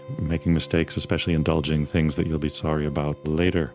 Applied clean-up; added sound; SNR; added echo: none; Bowed string instrument + Bowed string instrument; 20 dB; none.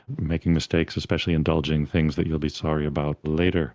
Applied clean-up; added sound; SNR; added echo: none; none; none; none.